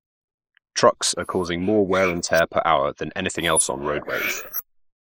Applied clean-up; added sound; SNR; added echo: neural mask model Resemble Enhance denoiser.